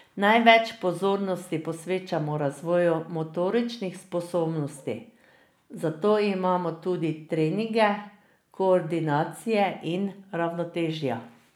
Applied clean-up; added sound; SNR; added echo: none; none; none; none.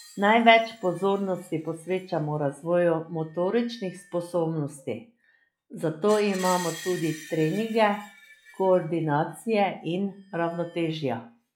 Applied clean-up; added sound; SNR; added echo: classical method log-MMSE.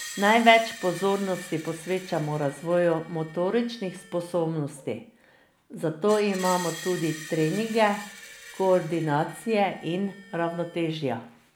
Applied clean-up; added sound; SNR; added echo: none; Screech; 17 dB; none.